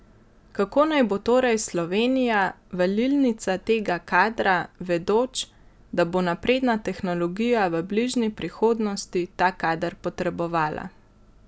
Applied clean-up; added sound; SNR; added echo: none; none; none; none.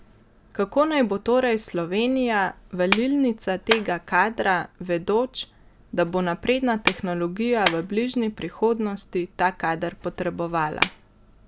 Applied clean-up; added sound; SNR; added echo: none; Clapping; 10 dB; none.